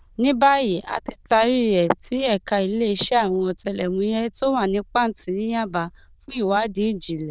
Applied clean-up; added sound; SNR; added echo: neural diffusion model UNIVERSE++.